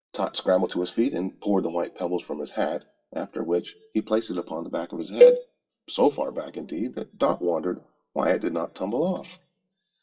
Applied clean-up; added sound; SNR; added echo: classical method WPE with log-MMSE.